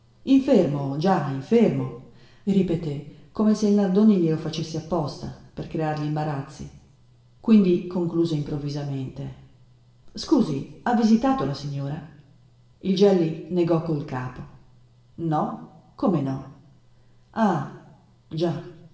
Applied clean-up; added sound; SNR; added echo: none; none; none; reverberation time 0.8 s.